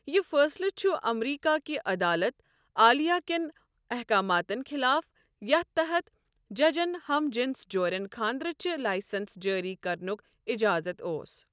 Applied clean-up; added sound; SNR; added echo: none; none; none; none.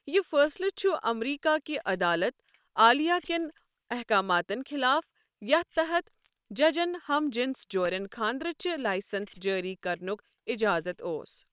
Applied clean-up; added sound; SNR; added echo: neural separator model SepFormer WHAM!.